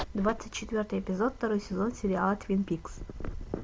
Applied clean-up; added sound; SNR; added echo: none; none; none; none.